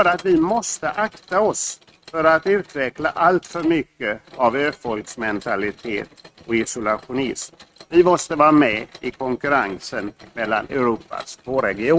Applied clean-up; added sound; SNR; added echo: neural mask model RNNoise.